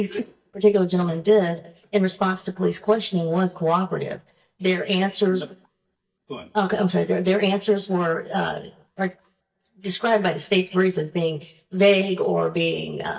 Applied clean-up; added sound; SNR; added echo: neural mask model DeepFilterNet 3.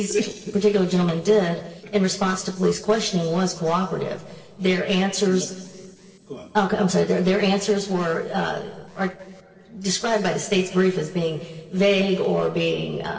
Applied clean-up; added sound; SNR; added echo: neural separator model SepFormer DNS4.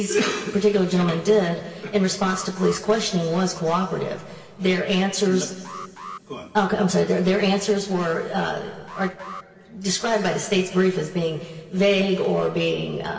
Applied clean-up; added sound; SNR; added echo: none; Alarm; 19 dB; reverberation time 2.5 s.